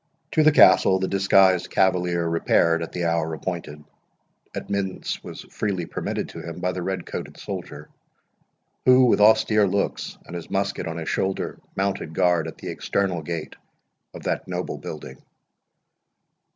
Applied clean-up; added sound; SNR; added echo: none; none; none; none.